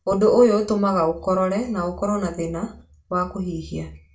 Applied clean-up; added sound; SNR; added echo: none; none; none; reverberation time 0.2 s.